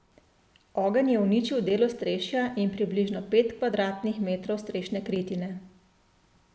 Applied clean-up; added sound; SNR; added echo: none; none; none; none.